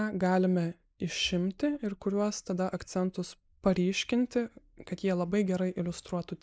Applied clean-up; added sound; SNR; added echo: neural mask model Resemble Enhance denoiser.